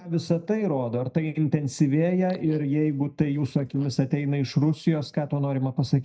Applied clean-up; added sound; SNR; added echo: neural mask model DeepFilterNet 3.